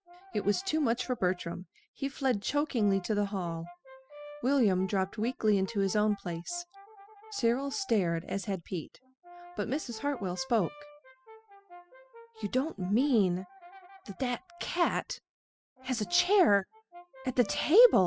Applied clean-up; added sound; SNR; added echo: classical method spectral subtraction.